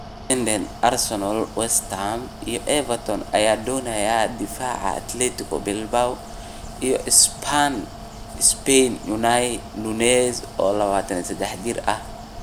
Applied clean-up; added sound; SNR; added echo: none; Mechanical fan; 14 dB; none.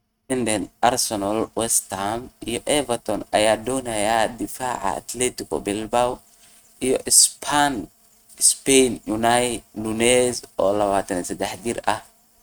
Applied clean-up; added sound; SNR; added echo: neural mask model RNNoise.